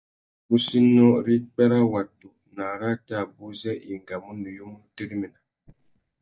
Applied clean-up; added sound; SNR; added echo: neural mask model DeepFilterNet 3.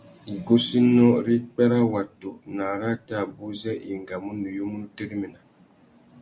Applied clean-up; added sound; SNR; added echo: none; none; none; none.